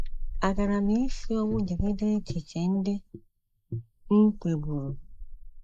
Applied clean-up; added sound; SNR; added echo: neural mask model Resemble Enhance denoiser.